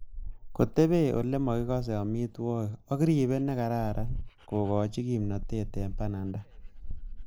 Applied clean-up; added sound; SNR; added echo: neural mask model Resemble Enhance denoiser.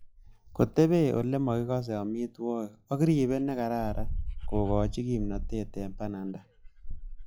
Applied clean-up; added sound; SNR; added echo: classical method log-MMSE.